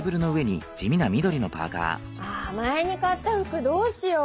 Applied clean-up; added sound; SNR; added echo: none; none; none; none.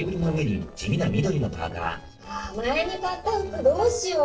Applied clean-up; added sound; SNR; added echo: neural separator model SepFormer DNS4.